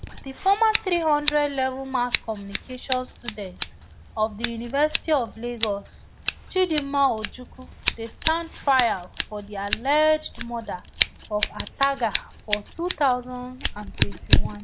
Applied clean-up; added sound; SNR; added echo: none; Scissors; 3 dB; none.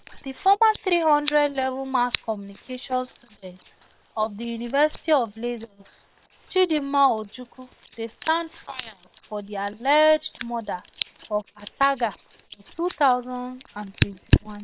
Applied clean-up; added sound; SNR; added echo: neural separator model SepFormer WHAM!.